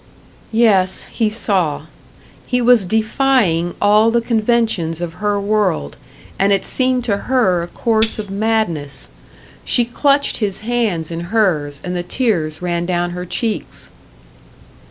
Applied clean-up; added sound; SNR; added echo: none; Tambourine; 14 dB; none.